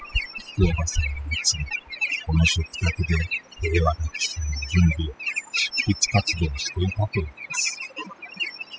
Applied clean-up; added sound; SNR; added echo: classical method spectral subtraction.